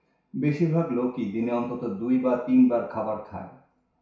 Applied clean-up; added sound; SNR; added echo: none; none; none; reverberation time 0.6 s.